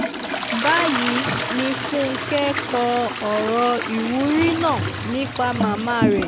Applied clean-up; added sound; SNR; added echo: none; Toilet flush; 3 dB; none.